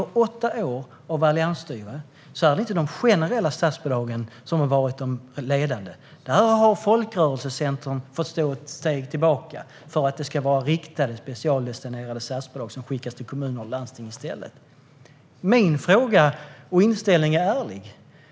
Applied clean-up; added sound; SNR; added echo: none; none; none; none.